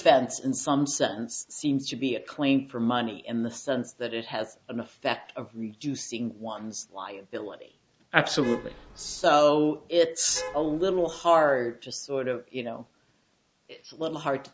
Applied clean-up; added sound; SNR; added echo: none; Traffic noise, roadway noise / Vehicle horn, car horn, honking; 13 dB; none.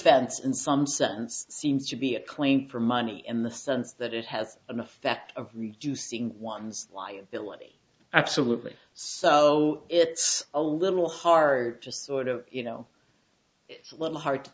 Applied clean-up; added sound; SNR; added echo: none; none; none; none.